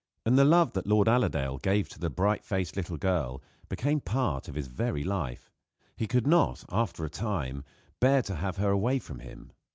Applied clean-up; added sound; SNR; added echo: none; none; none; none.